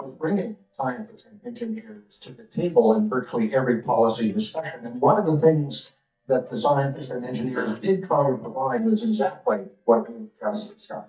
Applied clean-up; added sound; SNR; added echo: neural mask model DeepFilterNet 3.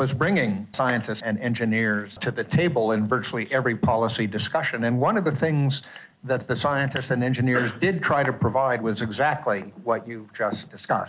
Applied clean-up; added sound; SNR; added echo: none; none; none; none.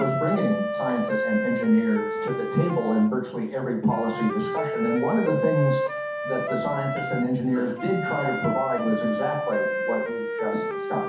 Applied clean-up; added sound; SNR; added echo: none; Wind instrument, woodwind instrument; 3 dB; reverberation time 0.5 s.